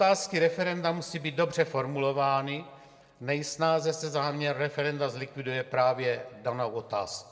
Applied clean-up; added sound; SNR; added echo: none; none; none; reverberation time 1.0 s.